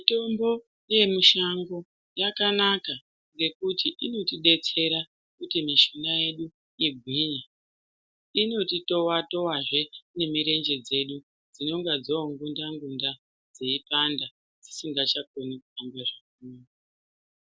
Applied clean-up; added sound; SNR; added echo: none; none; none; none.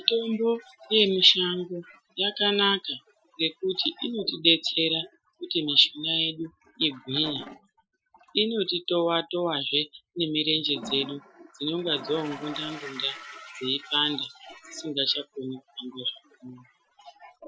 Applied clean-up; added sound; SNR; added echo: classical method Wiener filter.